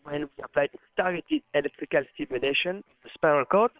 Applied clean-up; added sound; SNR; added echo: neural separator model SepFormer WHAM!.